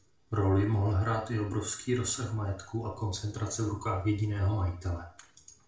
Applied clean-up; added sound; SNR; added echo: none; none; none; reverberation time 0.4 s.